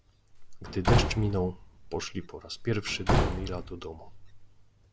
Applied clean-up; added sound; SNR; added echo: none; Slam / Wood; -3 dB; none.